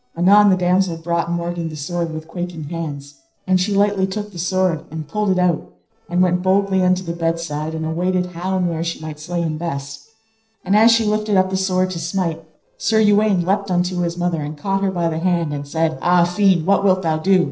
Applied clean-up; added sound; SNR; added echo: neural separator model SepFormer DNS4.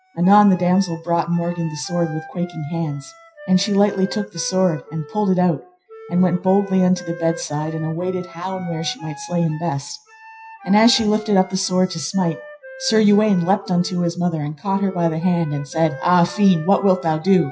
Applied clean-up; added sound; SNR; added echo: classical method WPE with log-MMSE.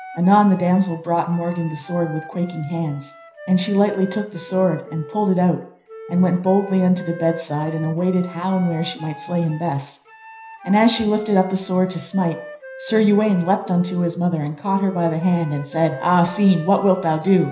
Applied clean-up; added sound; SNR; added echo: none; Wind instrument, woodwind instrument; 18 dB; reverberation time 0.5 s.